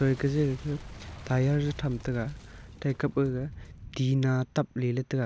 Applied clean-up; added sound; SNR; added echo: none; Boom; 16 dB; none.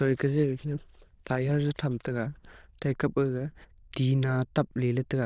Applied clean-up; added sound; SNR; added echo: neural diffusion model UNIVERSE++.